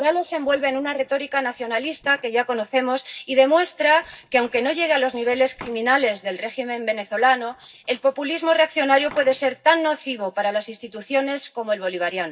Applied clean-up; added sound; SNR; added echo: neural mask model DeepFilterNet 3.